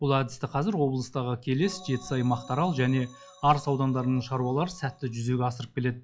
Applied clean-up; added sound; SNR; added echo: classical method log-MMSE.